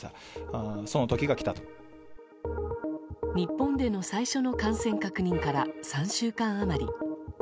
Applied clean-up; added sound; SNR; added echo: none; Raindrop / Drip; 13 dB; none.